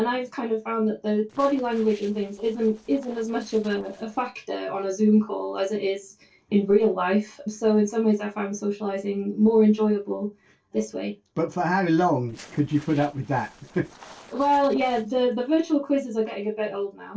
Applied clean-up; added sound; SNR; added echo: neural separator model SepFormer DNS4.